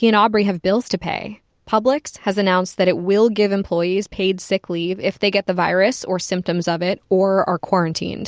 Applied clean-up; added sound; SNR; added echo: none; none; none; none.